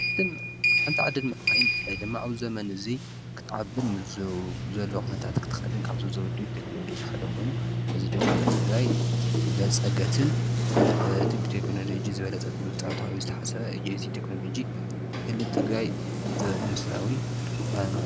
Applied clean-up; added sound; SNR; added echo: none; Sliding door; -5 dB; none.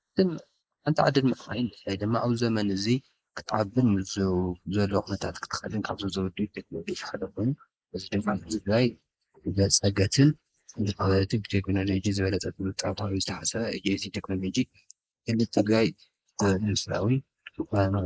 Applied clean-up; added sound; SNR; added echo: neural mask model Resemble Enhance denoiser.